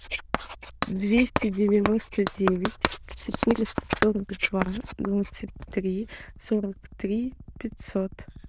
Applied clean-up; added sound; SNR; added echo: neural diffusion model UNIVERSE++.